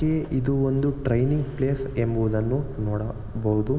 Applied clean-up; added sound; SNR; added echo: none; Fire; 11 dB; none.